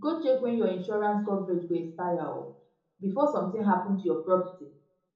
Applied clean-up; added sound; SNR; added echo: none; none; none; reverberation time 0.8 s.